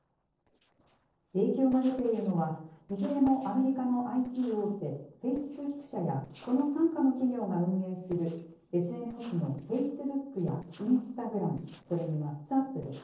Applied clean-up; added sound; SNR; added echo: neural separator model SepFormer DNS4.